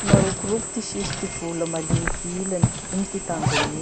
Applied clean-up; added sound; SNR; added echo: none; Drill + Zipper (clothing); -4 dB; none.